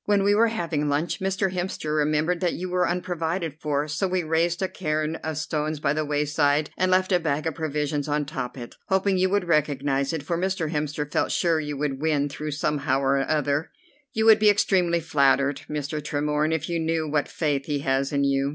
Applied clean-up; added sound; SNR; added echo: none; none; none; none.